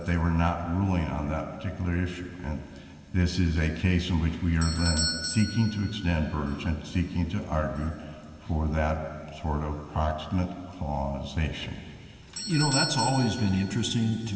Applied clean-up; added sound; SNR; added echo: none; Doorbell; 12 dB; reverberation time 2.9 s.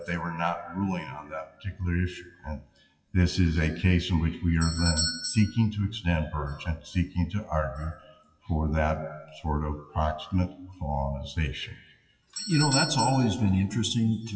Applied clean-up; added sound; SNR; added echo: classical method WPE with log-MMSE.